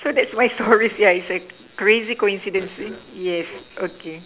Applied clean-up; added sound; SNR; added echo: none; none; none; none.